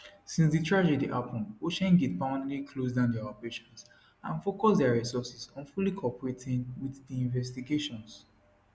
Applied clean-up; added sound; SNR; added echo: none; none; none; none.